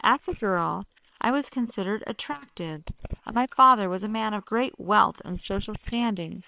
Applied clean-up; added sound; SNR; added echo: neural separator model SepFormer WHAM!.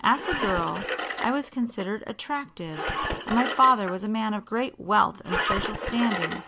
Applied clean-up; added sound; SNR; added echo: none; Engine; 6 dB; none.